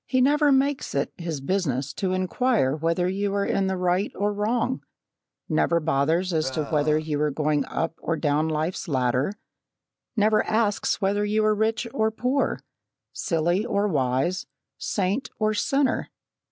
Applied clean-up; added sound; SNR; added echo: none; Burping, eructation; 12 dB; none.